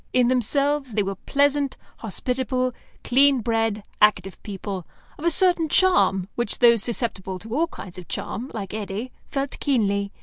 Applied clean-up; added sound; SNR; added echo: none; none; none; none.